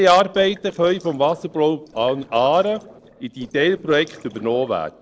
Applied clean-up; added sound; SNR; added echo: neural separator model SepFormer DNS4.